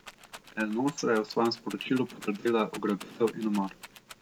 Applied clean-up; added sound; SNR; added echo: none; Rattle; 18 dB; none.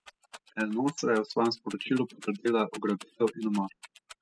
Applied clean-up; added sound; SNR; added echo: classical method spectral subtraction.